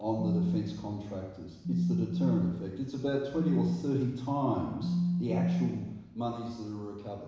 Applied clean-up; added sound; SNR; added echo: none; Telephone; -1 dB; reverberation time 1.0 s.